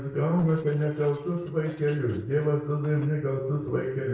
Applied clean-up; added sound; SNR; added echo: neural separator model SepFormer DNS4.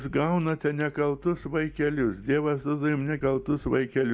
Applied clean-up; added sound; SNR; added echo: none; none; none; none.